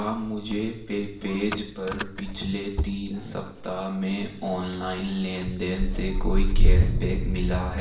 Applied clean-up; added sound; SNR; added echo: none; Engine starting / Motor vehicle (road); -4 dB; reverberation time 0.8 s.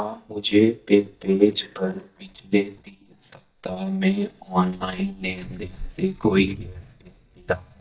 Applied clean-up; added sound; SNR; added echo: neural mask model DeepFilterNet 3.